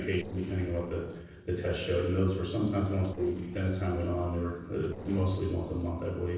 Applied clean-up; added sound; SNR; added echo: neural separator model SepFormer DNS4.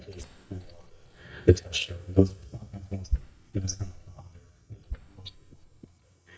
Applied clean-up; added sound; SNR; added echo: neural mask model DeepFilterNet 3.